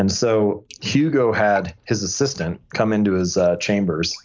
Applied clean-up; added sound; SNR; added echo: neural mask model Resemble Enhance denoiser.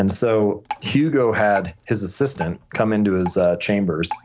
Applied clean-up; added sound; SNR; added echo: none; Drip; 17 dB; none.